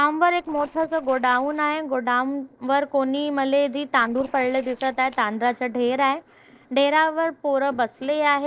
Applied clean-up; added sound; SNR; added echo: neural separator model SepFormer DNS4.